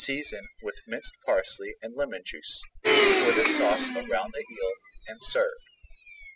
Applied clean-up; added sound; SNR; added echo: classical method spectral subtraction.